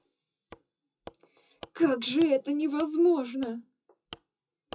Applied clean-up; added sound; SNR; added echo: classical method WPE with log-MMSE.